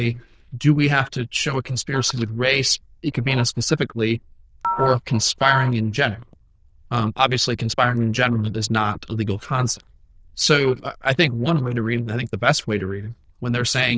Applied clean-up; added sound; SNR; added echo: neural diffusion model UNIVERSE++.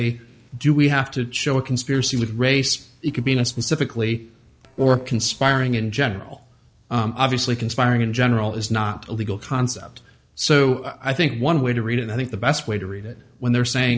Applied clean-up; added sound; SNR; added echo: neural separator model SepFormer DNS4.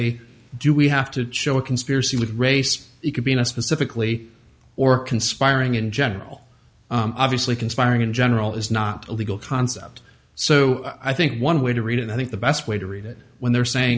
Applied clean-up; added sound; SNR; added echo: none; none; none; none.